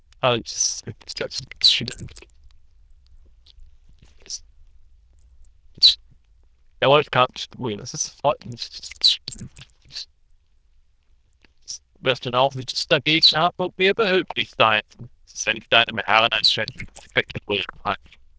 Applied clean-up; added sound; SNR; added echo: neural diffusion model UNIVERSE++.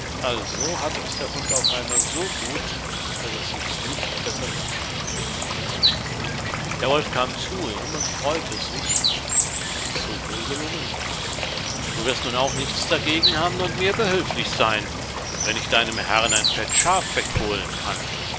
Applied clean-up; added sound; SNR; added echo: none; Water / Bird; -2 dB; none.